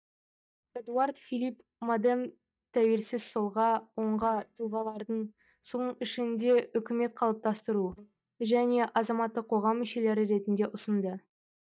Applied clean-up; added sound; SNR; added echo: neural mask model DeepFilterNet 3.